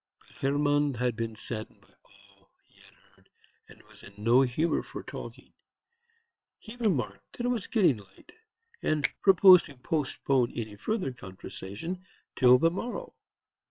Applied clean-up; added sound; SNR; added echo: neural separator model SepFormer WHAM!.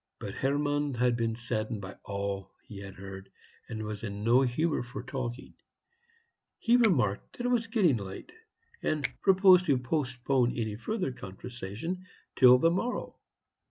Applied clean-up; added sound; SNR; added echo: none; Finger snapping; 17 dB; none.